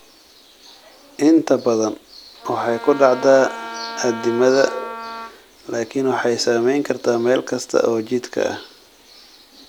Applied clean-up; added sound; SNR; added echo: none; Wind instrument, woodwind instrument; 13 dB; none.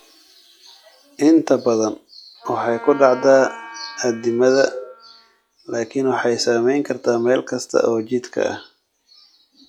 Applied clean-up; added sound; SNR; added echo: classical method log-MMSE.